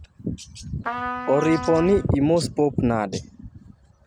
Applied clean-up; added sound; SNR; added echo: none; Trumpet; 9 dB; none.